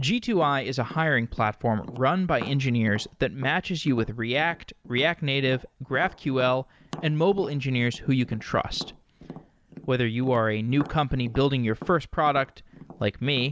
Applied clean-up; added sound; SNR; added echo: none; Tap; 18 dB; none.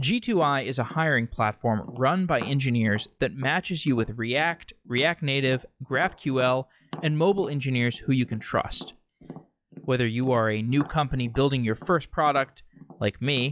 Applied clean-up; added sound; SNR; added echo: classical method log-MMSE.